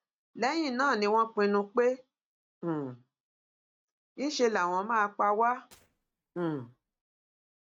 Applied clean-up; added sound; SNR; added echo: neural mask model RNNoise.